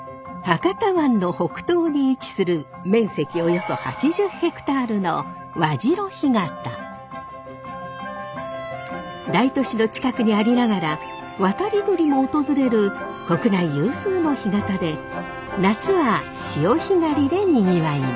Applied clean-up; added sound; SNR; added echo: none; none; none; none.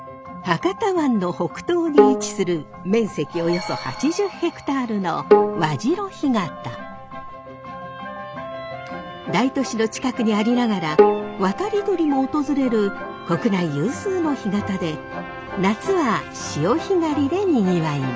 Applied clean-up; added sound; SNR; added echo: none; Bowed string instrument; 1 dB; none.